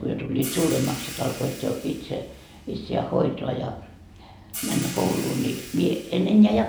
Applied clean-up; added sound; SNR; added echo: none; Hi-hat; 14 dB; none.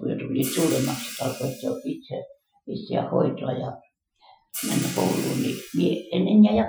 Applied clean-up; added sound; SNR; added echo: classical method Wiener filter.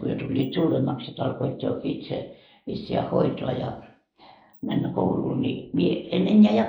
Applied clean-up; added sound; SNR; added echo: neural mask model Resemble Enhance denoiser.